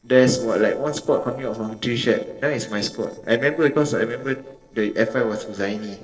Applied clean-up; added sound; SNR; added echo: neural separator model SepFormer DNS4.